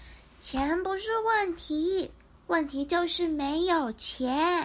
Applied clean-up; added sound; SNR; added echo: none; none; none; none.